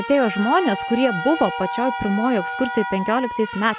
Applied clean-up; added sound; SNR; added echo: none; Alarm + Wind instrument, woodwind instrument; 7 dB; none.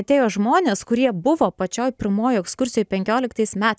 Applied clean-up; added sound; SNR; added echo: none; none; none; none.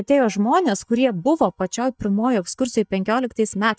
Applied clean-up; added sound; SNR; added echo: neural mask model DeepFilterNet 3.